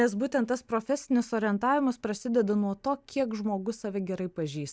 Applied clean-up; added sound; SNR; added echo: none; none; none; none.